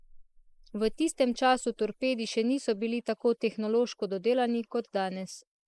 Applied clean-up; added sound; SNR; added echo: neural mask model Resemble Enhance denoiser.